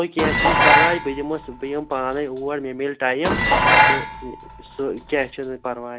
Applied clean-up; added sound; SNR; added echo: none; Dishes, pots, and pans; -5 dB; none.